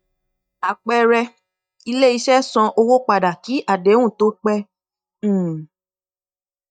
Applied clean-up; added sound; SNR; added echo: neural mask model DeepFilterNet 3.